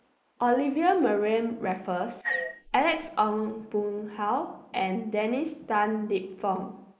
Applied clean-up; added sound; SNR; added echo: neural mask model Resemble Enhance denoiser.